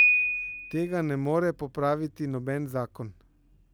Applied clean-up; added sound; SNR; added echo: none; Piano; 0 dB; none.